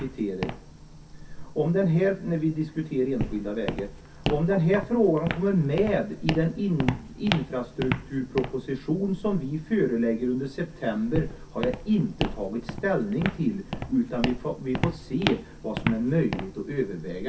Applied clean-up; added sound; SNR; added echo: none; Walk, footsteps; 8 dB; reverberation time 0.3 s.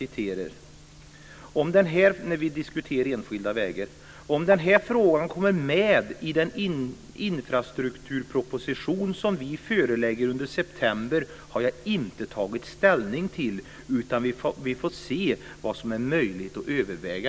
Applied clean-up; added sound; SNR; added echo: none; none; none; none.